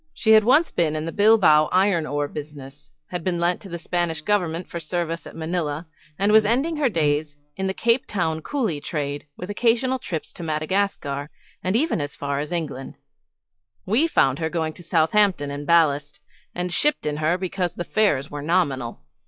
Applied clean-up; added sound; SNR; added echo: classical method log-MMSE.